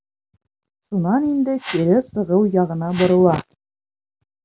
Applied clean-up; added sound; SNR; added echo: none; Whoosh, swoosh, swish; 15 dB; none.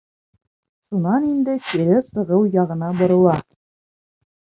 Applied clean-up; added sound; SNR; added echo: neural mask model RNNoise.